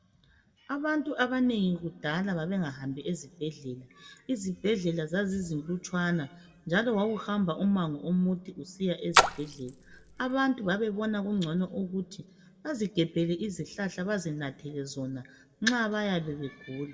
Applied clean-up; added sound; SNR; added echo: none; Splash, splatter; -2 dB; reverberation time 1.0 s.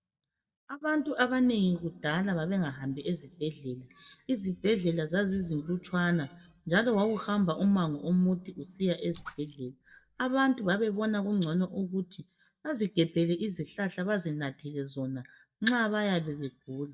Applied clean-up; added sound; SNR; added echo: neural mask model DeepFilterNet 3.